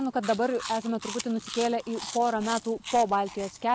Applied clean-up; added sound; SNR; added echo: none; Chewing, mastication; 13 dB; none.